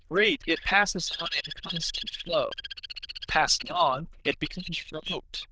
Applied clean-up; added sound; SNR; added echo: neural diffusion model UNIVERSE++.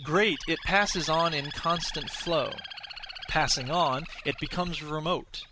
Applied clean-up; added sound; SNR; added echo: none; Bird; 12 dB; none.